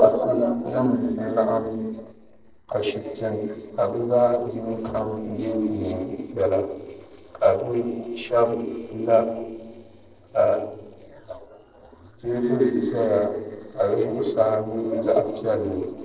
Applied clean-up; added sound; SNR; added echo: neural separator model SepFormer DNS4.